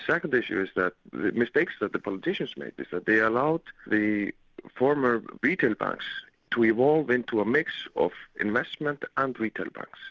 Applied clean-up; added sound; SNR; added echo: none; none; none; none.